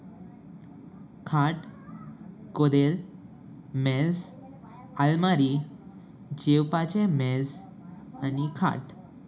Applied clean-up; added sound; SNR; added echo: none; none; none; reverberation time 0.3 s.